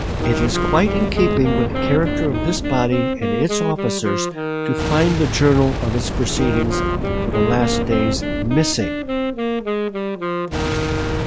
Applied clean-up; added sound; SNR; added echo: none; Boom + Wind instrument, woodwind instrument; 0 dB; none.